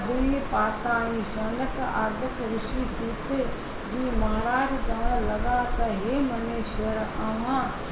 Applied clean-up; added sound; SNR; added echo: none; none; none; none.